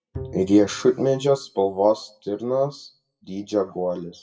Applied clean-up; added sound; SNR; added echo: classical method WPE with log-MMSE.